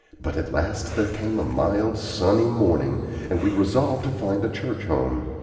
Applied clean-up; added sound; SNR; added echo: none; Cough; 19 dB; reverberation time 2.5 s.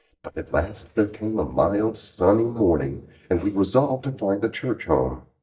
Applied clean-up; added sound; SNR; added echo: neural mask model DeepFilterNet 3.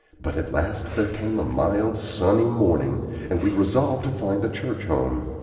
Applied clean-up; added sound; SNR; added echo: neural separator model SepFormer DNS4.